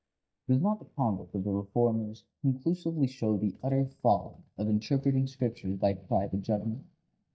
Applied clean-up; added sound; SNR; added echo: neural mask model DeepFilterNet 3.